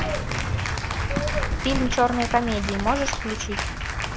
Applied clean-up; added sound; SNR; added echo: none; Wind + Applause / Cheering; -1 dB; none.